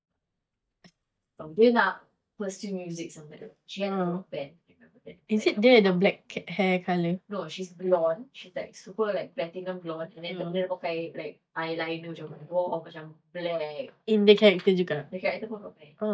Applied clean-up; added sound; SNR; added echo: neural mask model DeepFilterNet 3.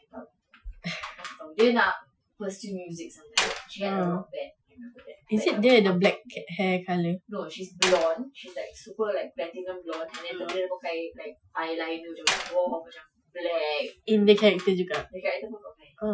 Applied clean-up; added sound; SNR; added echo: classical method Wiener filter.